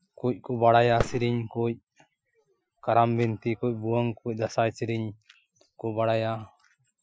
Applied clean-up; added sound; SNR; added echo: classical method Wiener filter.